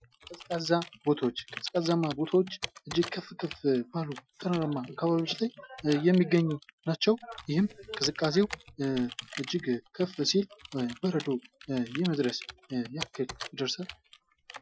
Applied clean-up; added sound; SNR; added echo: classical method Wiener filter.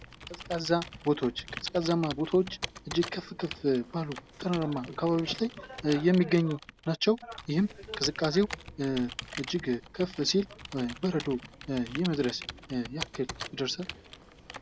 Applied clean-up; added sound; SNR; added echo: none; Computer keyboard; 13 dB; none.